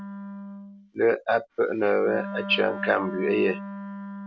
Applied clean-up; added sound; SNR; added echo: none; Wind instrument, woodwind instrument; 10 dB; none.